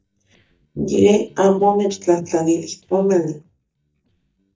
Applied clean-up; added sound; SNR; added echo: neural mask model DeepFilterNet 3.